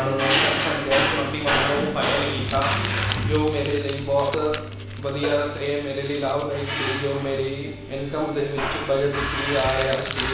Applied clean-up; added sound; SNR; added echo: none; Crumpling, crinkling; 14 dB; reverberation time 0.7 s.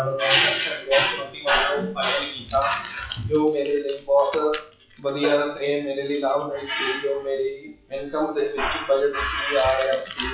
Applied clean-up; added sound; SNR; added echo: classical method WPE with log-MMSE.